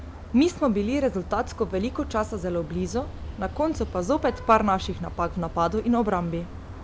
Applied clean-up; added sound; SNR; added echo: none; Vehicle horn, car horn, honking; 11 dB; none.